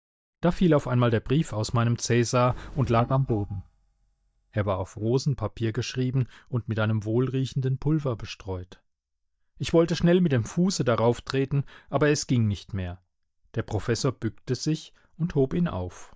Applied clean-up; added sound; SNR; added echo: neural mask model DeepFilterNet 3.